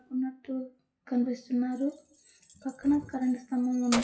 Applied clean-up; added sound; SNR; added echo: classical method WPE with log-MMSE.